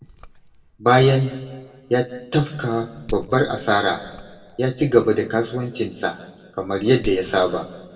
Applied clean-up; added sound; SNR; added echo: none; Glass; 19 dB; reverberation time 1.3 s.